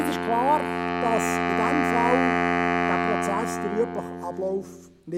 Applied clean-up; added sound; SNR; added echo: none; Wind instrument, woodwind instrument; -2 dB; none.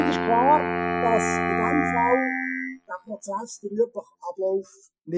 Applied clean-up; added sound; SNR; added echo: classical method Wiener filter.